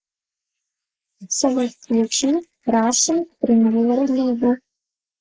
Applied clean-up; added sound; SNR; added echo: neural mask model Resemble Enhance denoiser.